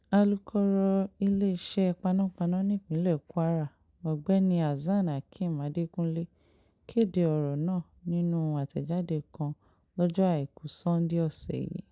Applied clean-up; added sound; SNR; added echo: none; none; none; none.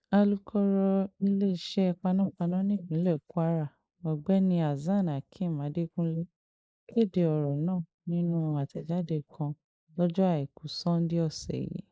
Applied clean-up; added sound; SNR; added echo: neural mask model Resemble Enhance denoiser.